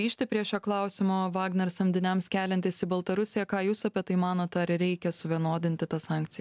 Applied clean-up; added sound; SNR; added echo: none; none; none; none.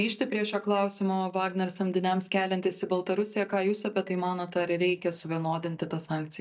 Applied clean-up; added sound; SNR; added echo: neural mask model DeepFilterNet 3.